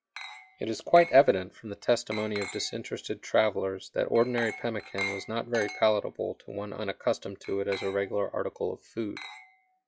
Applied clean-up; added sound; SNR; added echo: classical method log-MMSE.